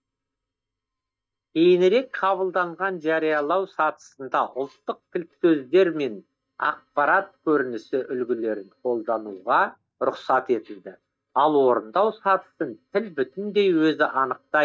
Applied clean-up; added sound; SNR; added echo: neural mask model DeepFilterNet 3.